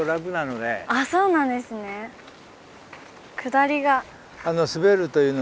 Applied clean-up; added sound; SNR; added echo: none; none; none; none.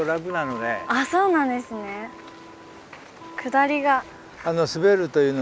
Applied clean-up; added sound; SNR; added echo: none; Electric guitar + Percussion; 17 dB; none.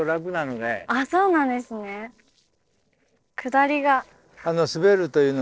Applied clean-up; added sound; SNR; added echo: neural separator model SepFormer DNS4.